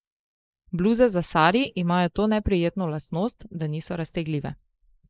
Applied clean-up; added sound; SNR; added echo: neural mask model Resemble Enhance denoiser.